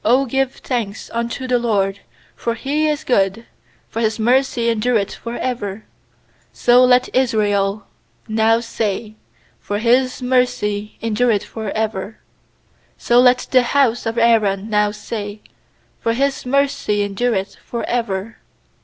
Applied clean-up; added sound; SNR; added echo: none; none; none; none.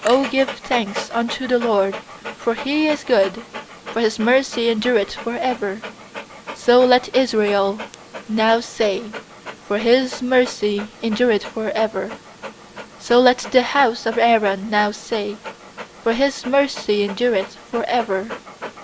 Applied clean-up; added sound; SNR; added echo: none; Dog; 15 dB; none.